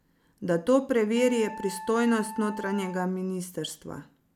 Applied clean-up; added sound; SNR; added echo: none; Wind instrument, woodwind instrument; 15 dB; none.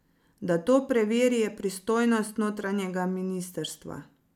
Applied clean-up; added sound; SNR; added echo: none; none; none; none.